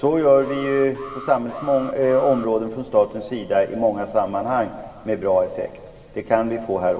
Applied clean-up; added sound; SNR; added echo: none; Alarm; 18 dB; reverberation time 2.0 s.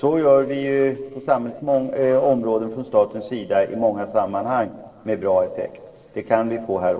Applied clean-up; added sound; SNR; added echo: neural separator model SepFormer DNS4.